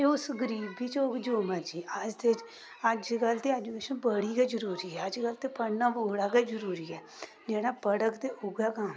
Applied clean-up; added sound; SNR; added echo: none; none; none; none.